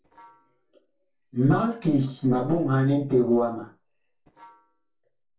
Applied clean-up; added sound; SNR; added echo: neural separator model SepFormer DNS4.